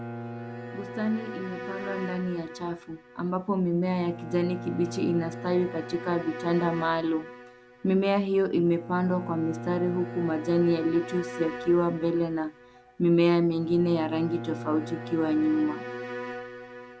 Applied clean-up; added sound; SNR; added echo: none; Bowed string instrument + Bowed string instrument; 11 dB; none.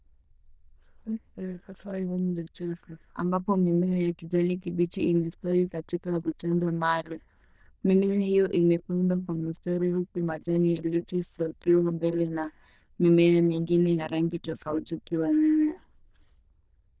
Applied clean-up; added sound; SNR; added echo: neural diffusion model UNIVERSE++.